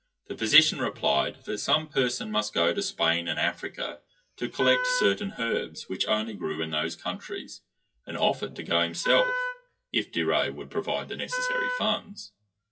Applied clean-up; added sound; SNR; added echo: classical method WPE with log-MMSE.